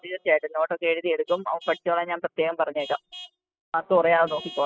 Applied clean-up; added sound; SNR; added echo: classical method spectral subtraction.